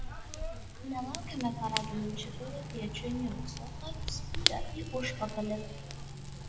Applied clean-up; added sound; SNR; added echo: none; Fire / Rain; -2 dB; reverberation time 0.9 s.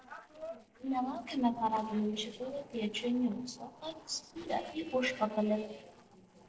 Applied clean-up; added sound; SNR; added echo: neural separator model SepFormer DNS4.